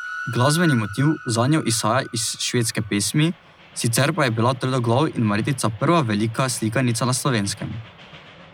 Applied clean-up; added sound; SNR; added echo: none; Train; 17 dB; none.